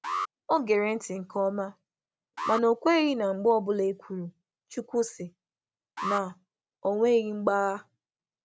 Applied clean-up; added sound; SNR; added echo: none; Alarm; 10 dB; none.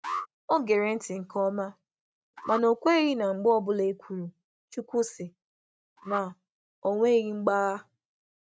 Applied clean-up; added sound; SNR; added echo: neural mask model RNNoise.